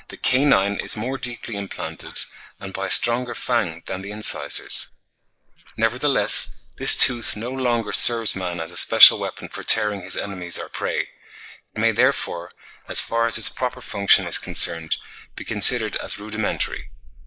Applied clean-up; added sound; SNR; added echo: neural mask model Resemble Enhance denoiser.